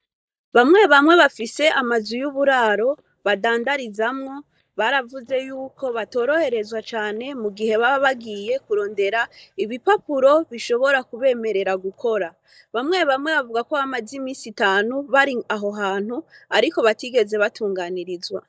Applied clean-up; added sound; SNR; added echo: neural mask model DeepFilterNet 3.